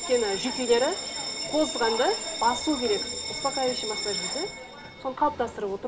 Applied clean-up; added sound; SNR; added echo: none; Bell; 5 dB; reverberation time 2.0 s.